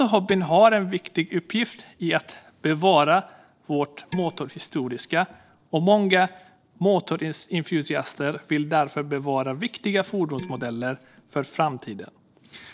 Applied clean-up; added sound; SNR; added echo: neural separator model SepFormer DNS4.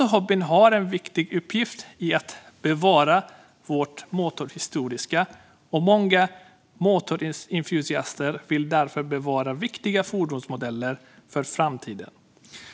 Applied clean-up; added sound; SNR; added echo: none; none; none; none.